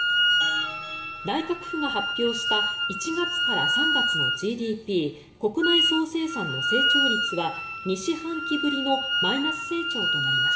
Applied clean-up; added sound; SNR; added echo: none; Wind instrument, woodwind instrument; -3 dB; reverberation time 0.6 s.